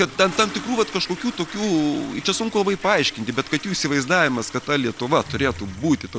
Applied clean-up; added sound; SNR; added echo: none; Toilet flush; 15 dB; none.